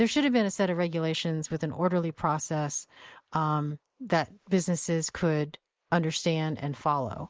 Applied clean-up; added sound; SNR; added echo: neural mask model Resemble Enhance denoiser.